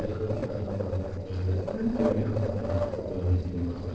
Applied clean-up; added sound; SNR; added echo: neural separator model SepFormer DNS4.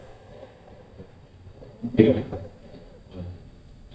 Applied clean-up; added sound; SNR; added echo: neural mask model DeepFilterNet 3.